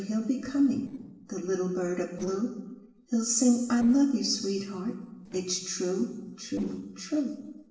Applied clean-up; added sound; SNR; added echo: neural separator model SepFormer DNS4.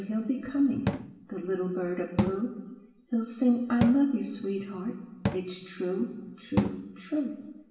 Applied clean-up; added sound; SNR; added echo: none; Cupboard open or close / Drawer open or close; 7 dB; reverberation time 1.1 s.